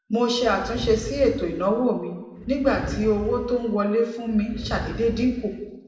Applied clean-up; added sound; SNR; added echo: none; Animal; 12 dB; reverberation time 1.0 s.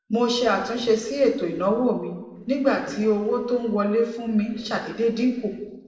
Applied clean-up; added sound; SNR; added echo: neural separator model SepFormer DNS4.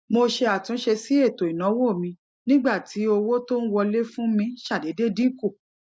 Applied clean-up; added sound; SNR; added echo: none; none; none; none.